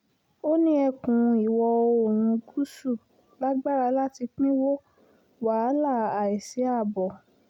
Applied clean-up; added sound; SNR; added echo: none; none; none; none.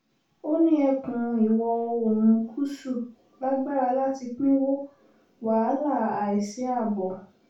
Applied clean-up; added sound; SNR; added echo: none; none; none; reverberation time 0.3 s.